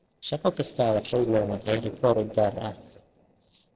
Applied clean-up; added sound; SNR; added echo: neural separator model SepFormer DNS4.